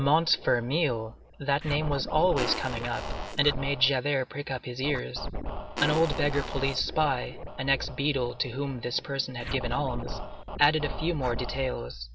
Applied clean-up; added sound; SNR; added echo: none; Fart + Scratching (performance technique); 7 dB; none.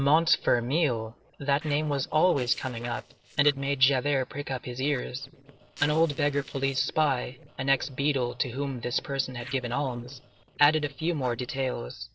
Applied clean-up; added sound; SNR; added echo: neural separator model SepFormer DNS4.